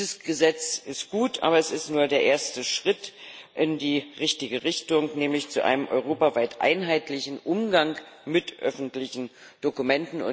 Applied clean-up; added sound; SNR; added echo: none; none; none; none.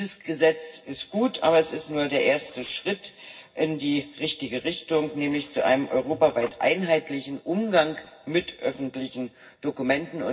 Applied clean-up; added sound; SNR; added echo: neural separator model SepFormer DNS4.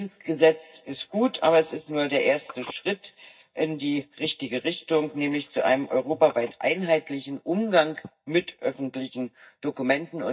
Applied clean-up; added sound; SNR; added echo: neural mask model DeepFilterNet 3.